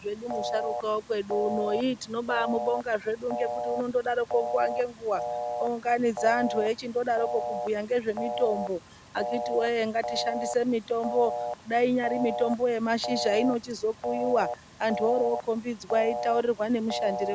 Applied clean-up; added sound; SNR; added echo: none; Telephone; 6 dB; none.